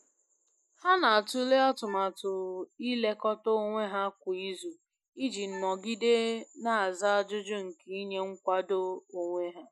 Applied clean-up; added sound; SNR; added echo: classical method Wiener filter.